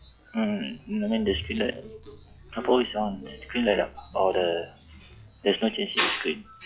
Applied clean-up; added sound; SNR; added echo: classical method log-MMSE.